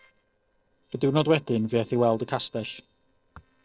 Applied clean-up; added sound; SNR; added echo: neural separator model SepFormer DNS4.